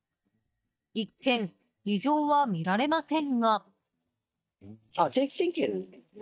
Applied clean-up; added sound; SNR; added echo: neural mask model DeepFilterNet 3.